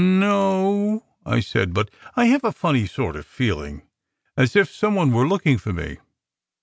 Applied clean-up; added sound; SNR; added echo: none; none; none; none.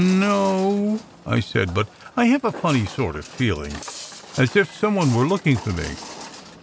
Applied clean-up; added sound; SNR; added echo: none; Walk, footsteps; 17 dB; none.